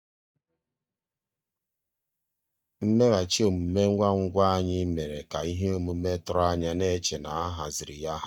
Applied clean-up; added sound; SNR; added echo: neural mask model DeepFilterNet 3.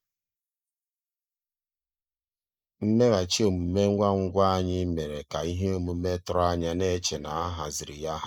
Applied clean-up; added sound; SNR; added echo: neural mask model Resemble Enhance denoiser.